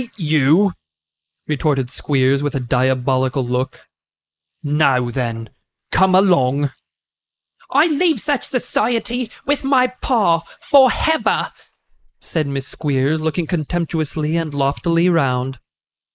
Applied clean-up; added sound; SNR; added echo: neural mask model Resemble Enhance denoiser.